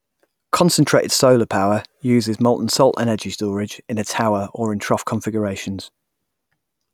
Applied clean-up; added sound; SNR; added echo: none; none; none; none.